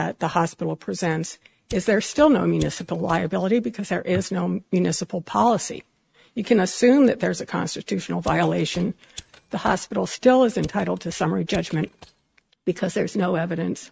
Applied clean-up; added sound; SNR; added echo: neural mask model RNNoise.